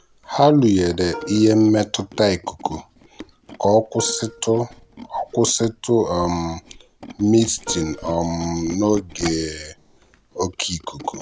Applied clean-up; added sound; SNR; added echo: none; Tools + Plucked string instrument; 18 dB; none.